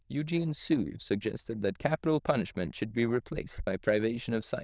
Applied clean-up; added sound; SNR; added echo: neural diffusion model UNIVERSE++.